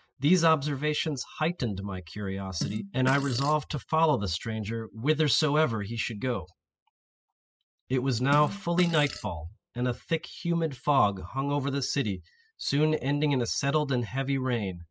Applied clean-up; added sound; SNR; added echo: classical method spectral subtraction.